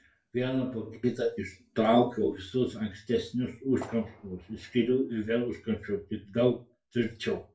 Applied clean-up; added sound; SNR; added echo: none; Fireworks; 20 dB; reverberation time 0.3 s.